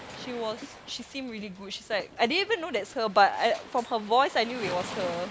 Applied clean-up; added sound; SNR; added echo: none; Waves, surf; 15 dB; none.